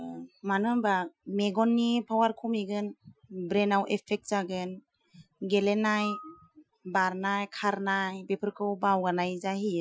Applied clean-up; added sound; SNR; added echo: classical method Wiener filter.